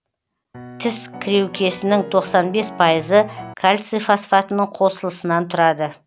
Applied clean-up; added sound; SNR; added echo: none; Piano; 15 dB; none.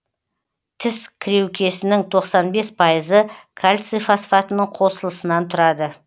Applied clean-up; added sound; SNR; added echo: none; none; none; none.